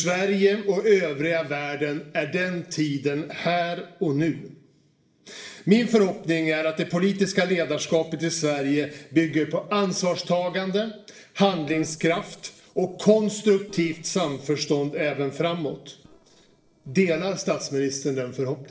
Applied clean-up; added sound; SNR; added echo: neural separator model SepFormer DNS4.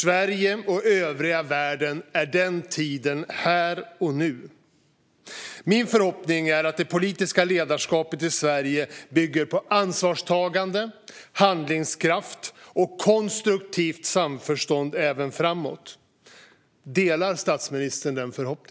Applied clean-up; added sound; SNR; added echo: none; none; none; none.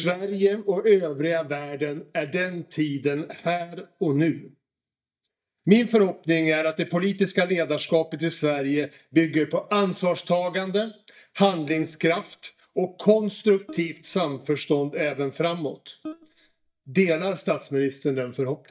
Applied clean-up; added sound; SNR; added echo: neural mask model DeepFilterNet 3.